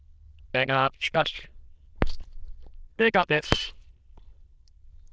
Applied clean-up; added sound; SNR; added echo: neural diffusion model UNIVERSE++.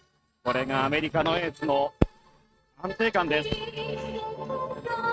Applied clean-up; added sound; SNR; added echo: neural mask model RNNoise.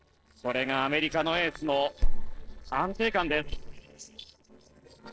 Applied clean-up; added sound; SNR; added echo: neural separator model SepFormer DNS4.